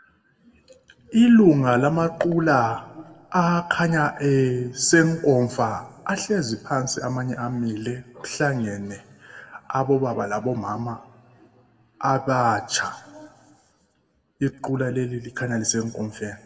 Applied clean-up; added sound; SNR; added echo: none; none; none; reverberation time 1.0 s.